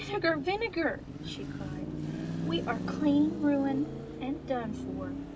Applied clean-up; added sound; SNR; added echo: none; Car passing by / Traffic noise, roadway noise / Engine; 5 dB; none.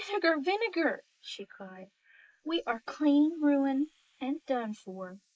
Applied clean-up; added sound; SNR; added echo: neural mask model Resemble Enhance denoiser.